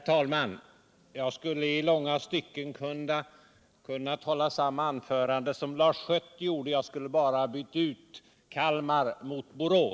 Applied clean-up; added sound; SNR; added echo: none; none; none; none.